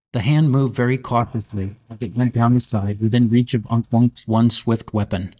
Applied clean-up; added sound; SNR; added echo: neural mask model DeepFilterNet 3.